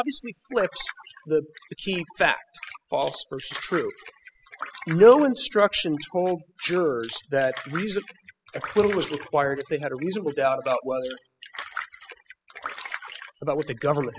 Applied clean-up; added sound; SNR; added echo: classical method spectral subtraction.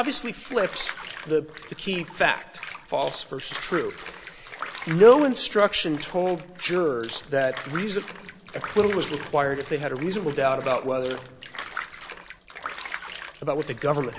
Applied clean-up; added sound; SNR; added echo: none; Bathtub (filling or washing); 13 dB; none.